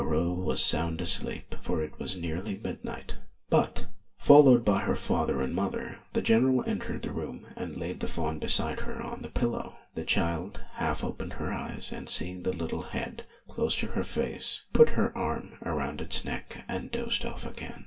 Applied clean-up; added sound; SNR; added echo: none; none; none; reverberation time 0.1 s.